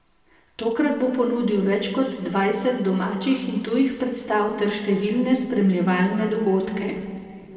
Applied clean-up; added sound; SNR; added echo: none; none; none; reverberation time 2.0 s.